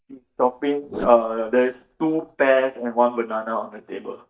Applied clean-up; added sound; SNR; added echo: neural mask model DeepFilterNet 3.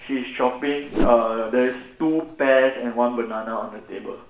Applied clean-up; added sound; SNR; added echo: none; Whoosh, swoosh, swish; 10 dB; reverberation time 0.6 s.